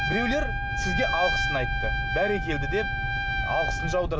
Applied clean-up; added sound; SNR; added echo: none; Trumpet; 2 dB; none.